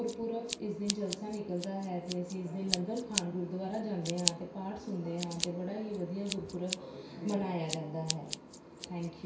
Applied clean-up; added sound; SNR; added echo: none; Scissors; 5 dB; reverberation time 0.6 s.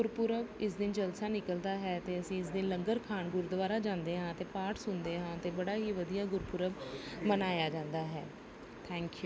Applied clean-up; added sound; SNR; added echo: none; none; none; none.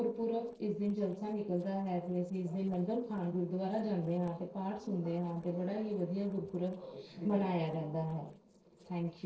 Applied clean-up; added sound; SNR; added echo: neural separator model SepFormer DNS4.